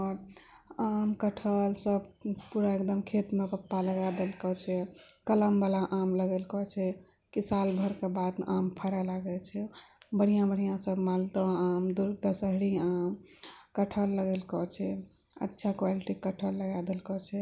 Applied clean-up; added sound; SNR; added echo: none; none; none; none.